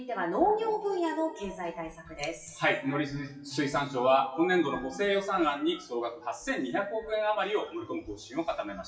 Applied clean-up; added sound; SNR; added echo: classical method WPE with log-MMSE.